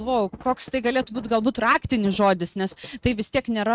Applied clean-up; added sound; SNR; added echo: neural mask model RNNoise.